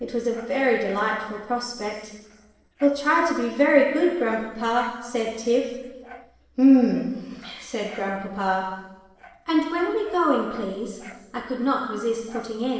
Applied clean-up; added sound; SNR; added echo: neural separator model SepFormer DNS4.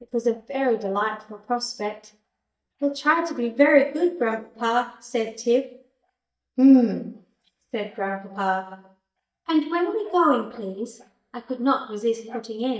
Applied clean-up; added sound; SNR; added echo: neural mask model DeepFilterNet 3.